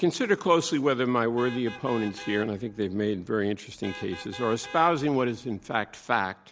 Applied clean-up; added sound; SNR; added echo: none; Vehicle horn, car horn, honking; 18 dB; none.